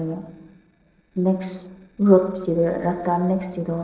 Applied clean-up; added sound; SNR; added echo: neural separator model SepFormer DNS4.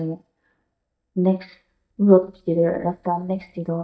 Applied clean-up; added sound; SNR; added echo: neural mask model DeepFilterNet 3.